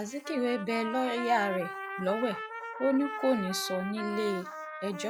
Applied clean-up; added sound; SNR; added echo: classical method log-MMSE.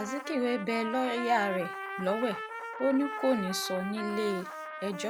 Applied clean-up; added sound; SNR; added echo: none; Trumpet; 7 dB; none.